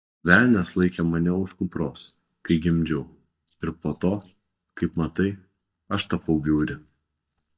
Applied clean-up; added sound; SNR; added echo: neural mask model DeepFilterNet 3.